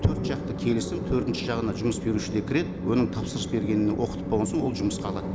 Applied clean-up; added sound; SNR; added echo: none; Train; 4 dB; none.